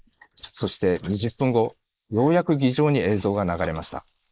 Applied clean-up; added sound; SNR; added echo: neural mask model Resemble Enhance denoiser.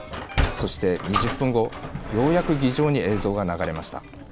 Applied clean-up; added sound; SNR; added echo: none; Sliding door; 6 dB; none.